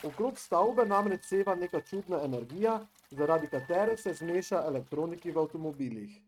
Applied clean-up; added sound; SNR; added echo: neural mask model RNNoise.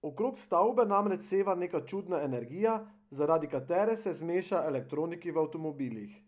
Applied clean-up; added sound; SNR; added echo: none; none; none; none.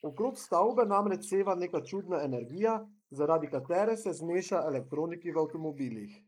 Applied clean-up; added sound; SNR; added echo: neural mask model Resemble Enhance denoiser.